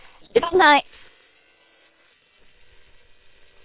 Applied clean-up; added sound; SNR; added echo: neural separator model SepFormer WHAM!.